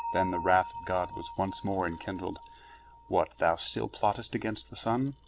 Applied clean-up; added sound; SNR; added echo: none; Bell; 10 dB; none.